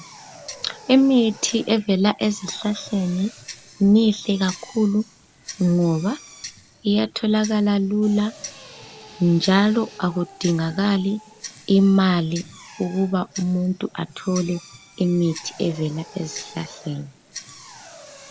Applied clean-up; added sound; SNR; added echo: none; Tick-tock + Drill; 19 dB; none.